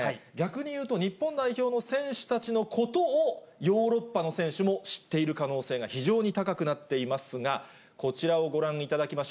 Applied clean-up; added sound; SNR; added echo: none; none; none; none.